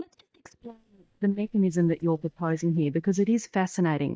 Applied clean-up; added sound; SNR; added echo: neural mask model DeepFilterNet 3.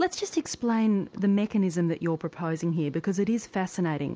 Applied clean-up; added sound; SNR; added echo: none; none; none; none.